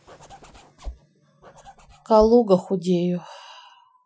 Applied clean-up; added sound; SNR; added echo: classical method Wiener filter.